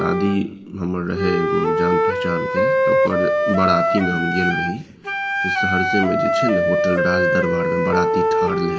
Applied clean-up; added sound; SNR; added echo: none; Wind instrument, woodwind instrument; -3 dB; reverberation time 1.4 s.